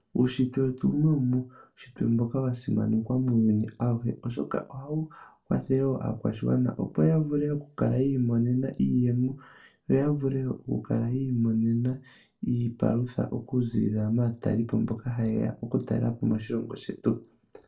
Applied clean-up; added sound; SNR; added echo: none; none; none; reverberation time 0.2 s.